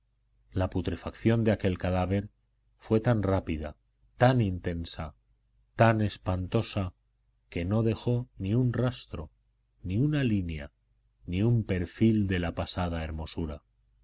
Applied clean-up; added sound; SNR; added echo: none; none; none; none.